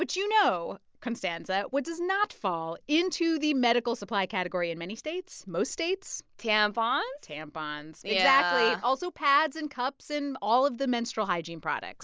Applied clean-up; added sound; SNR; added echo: none; none; none; none.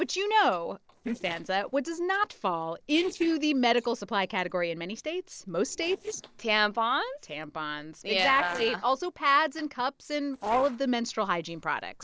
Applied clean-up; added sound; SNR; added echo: neural separator model SepFormer DNS4.